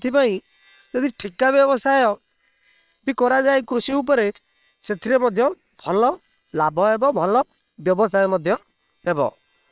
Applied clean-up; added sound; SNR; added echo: neural separator model SepFormer WHAM!.